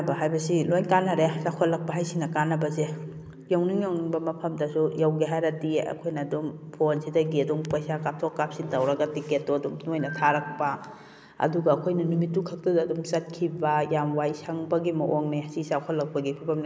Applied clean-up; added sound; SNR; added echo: none; none; none; none.